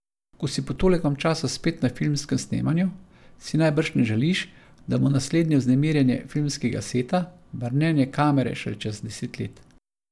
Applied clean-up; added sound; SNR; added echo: none; none; none; none.